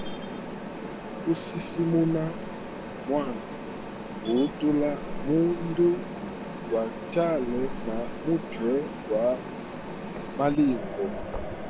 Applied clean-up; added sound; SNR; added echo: none; Mechanisms; 6 dB; none.